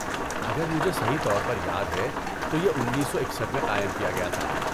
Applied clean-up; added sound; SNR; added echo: none; Rain; 0 dB; none.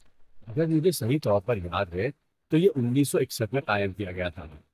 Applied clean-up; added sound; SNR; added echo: neural mask model DeepFilterNet 3.